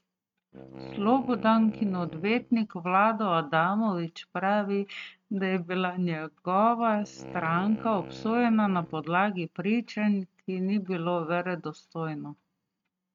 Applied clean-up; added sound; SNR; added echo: neural mask model RNNoise.